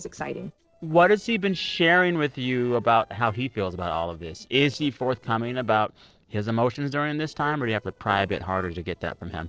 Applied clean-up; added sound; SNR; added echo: neural separator model SepFormer DNS4.